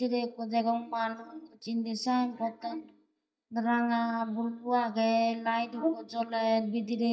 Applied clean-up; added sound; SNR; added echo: neural mask model DeepFilterNet 3.